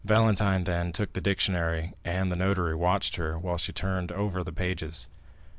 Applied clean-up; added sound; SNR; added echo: none; none; none; none.